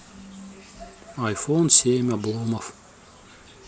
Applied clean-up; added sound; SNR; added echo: none; none; none; none.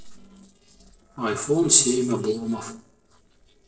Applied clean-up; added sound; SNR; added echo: neural separator model SepFormer DNS4.